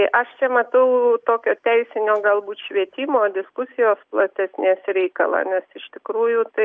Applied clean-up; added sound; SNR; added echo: none; none; none; none.